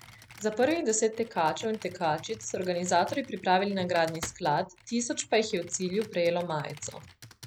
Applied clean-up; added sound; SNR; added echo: none; Computer keyboard; 20 dB; none.